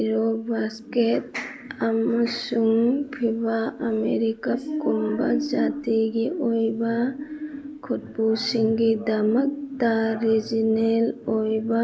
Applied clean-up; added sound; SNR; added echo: none; none; none; none.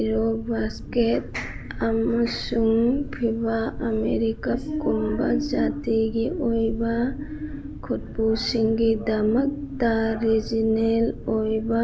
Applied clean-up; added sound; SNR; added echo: none; Boat, Water vehicle; 12 dB; none.